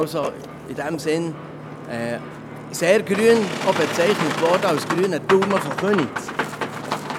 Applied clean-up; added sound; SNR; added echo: none; Boat, Water vehicle; 6 dB; none.